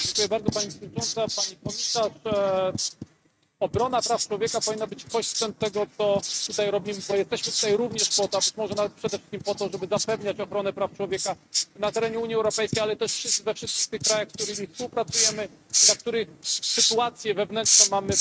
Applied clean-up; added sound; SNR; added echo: neural mask model RNNoise.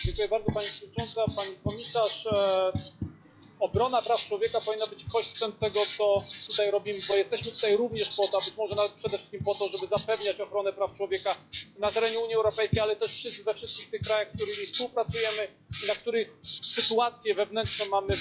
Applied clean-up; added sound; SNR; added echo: classical method log-MMSE.